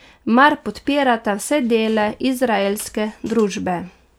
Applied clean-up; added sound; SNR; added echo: none; none; none; none.